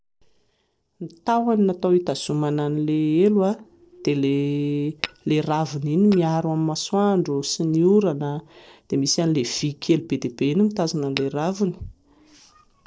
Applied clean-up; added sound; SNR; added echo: neural separator model SepFormer DNS4.